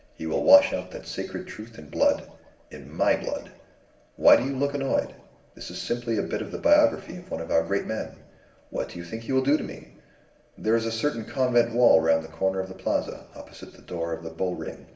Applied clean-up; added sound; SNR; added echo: none; none; none; reverberation time 0.9 s.